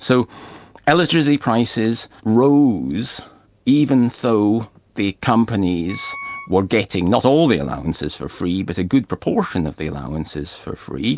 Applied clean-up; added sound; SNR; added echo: none; Wind instrument, woodwind instrument; 15 dB; none.